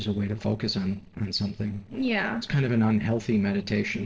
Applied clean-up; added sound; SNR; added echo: neural separator model SepFormer DNS4.